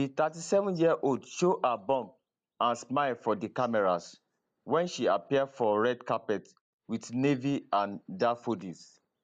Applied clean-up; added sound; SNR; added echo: neural mask model DeepFilterNet 3.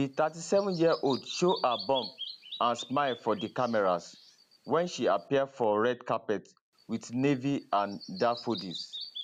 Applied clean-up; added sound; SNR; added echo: none; Bird vocalization, bird call, bird song; 15 dB; none.